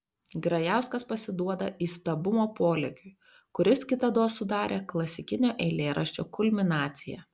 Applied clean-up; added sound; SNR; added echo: none; none; none; none.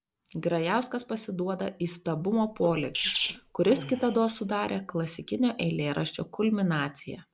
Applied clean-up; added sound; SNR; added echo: none; Sneeze; 9 dB; none.